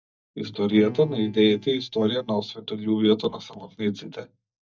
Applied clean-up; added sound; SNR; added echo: neural mask model DeepFilterNet 3.